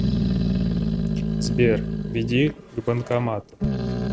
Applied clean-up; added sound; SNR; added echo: none; Growling; -2 dB; none.